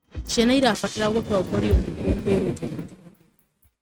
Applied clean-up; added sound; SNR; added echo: neural mask model RNNoise.